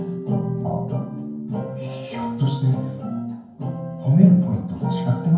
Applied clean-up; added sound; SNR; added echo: none; none; none; reverberation time 0.9 s.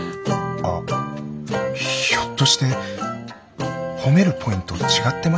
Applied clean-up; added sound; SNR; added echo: none; none; none; none.